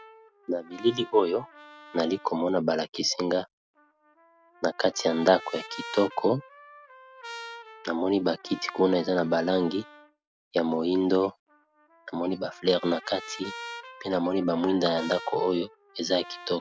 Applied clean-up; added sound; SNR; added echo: none; Trumpet; 18 dB; none.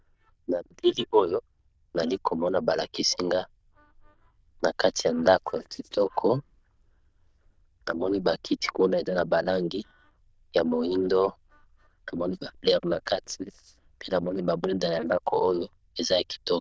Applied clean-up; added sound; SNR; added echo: neural diffusion model UNIVERSE++.